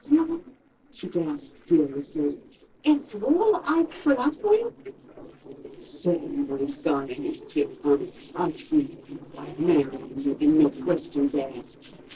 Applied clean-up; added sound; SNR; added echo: neural separator model SepFormer DNS4.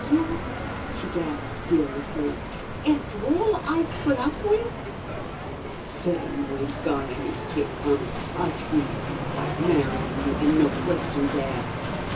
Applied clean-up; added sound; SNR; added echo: none; Bicycle; 4 dB; reverberation time 0.2 s.